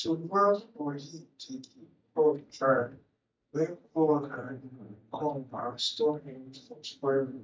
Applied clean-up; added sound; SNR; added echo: neural mask model DeepFilterNet 3.